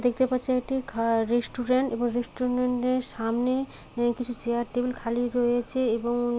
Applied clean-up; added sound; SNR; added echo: none; none; none; none.